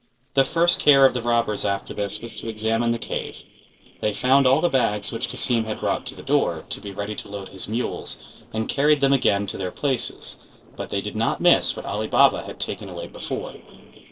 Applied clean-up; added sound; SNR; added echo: neural separator model SepFormer DNS4.